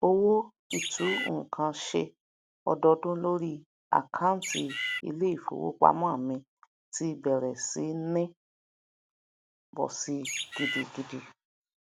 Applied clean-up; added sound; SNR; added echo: none; Bird; 3 dB; none.